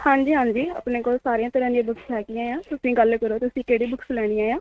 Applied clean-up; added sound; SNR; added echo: neural mask model RNNoise.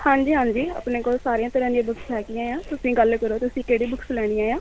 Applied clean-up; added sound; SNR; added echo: none; Crackle; 17 dB; none.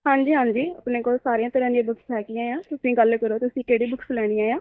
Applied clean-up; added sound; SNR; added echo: neural mask model DeepFilterNet 3.